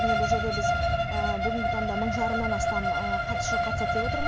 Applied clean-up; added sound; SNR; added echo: none; Bowed string instrument; -3 dB; none.